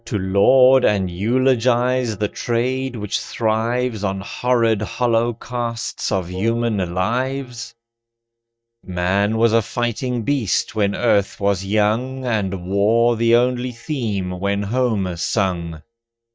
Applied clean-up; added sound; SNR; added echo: neural mask model DeepFilterNet 3.